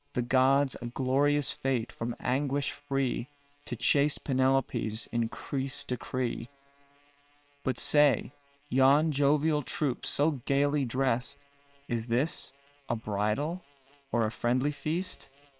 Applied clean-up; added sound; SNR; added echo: neural separator model SepFormer WHAM!.